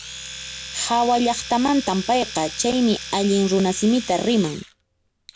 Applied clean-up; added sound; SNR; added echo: none; Domestic sounds, home sounds; 13 dB; none.